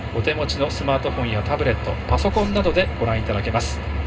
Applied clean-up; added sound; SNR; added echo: none; Zipper (clothing); 12 dB; reverberation time 0.2 s.